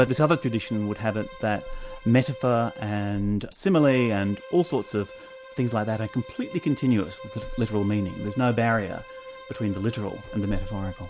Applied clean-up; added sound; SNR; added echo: none; Bowed string instrument; 16 dB; none.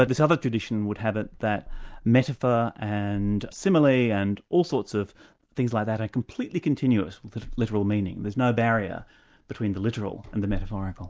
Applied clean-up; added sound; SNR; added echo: none; none; none; none.